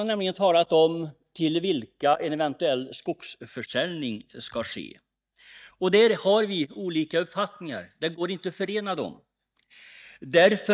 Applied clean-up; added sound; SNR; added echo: neural mask model DeepFilterNet 3.